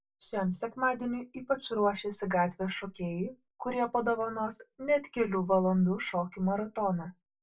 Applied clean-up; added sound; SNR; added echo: none; none; none; reverberation time 0.1 s.